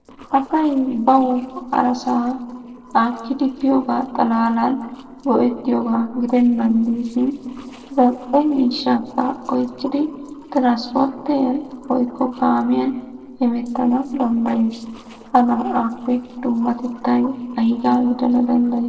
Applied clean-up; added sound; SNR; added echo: neural separator model SepFormer DNS4.